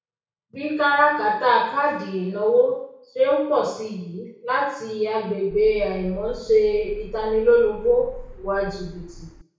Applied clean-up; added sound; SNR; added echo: none; Car; 16 dB; reverberation time 0.6 s.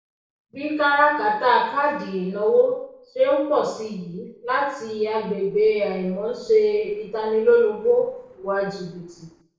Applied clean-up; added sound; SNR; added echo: neural separator model SepFormer DNS4.